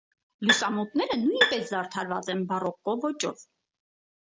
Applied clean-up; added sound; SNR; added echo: none; Bowed string instrument; 0 dB; none.